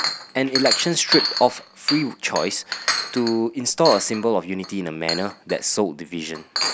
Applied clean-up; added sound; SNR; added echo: none; Chink, clink; 5 dB; none.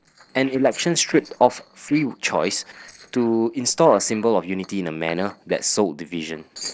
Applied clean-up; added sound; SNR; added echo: neural separator model SepFormer DNS4.